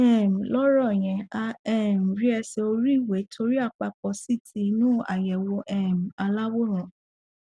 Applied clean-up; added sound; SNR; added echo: none; none; none; none.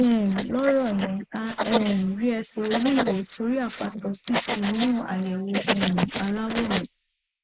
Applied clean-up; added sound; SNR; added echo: neural mask model Resemble Enhance denoiser.